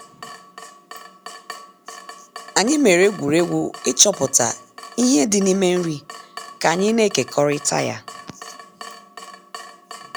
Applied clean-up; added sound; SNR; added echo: none; Drip / Water tap, faucet; 18 dB; none.